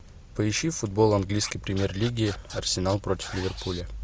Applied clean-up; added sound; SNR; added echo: none; Scratching (performance technique); 16 dB; none.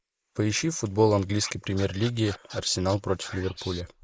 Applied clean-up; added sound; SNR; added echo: neural mask model Resemble Enhance denoiser.